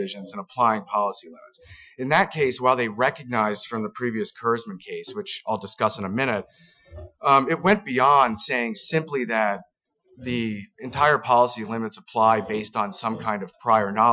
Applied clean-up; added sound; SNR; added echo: classical method Wiener filter.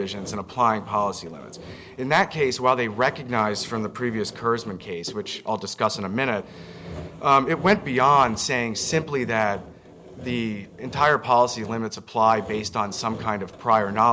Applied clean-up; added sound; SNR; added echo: none; Sawing; 17 dB; none.